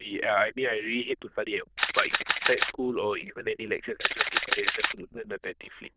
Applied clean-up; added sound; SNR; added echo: neural diffusion model UNIVERSE++.